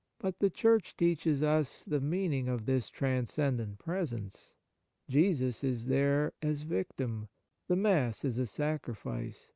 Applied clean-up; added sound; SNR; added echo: none; none; none; none.